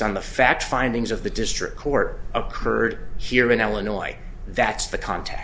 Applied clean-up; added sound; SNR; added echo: none; none; none; none.